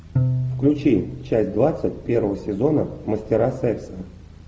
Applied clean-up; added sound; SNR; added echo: none; Bowed string instrument; 7 dB; none.